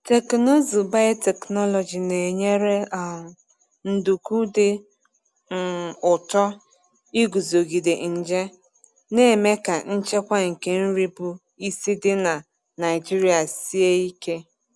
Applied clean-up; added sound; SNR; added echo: none; none; none; none.